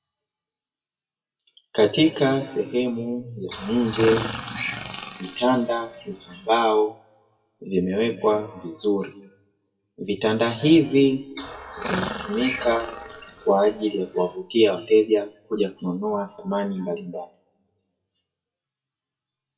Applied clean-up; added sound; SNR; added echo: classical method WPE with log-MMSE.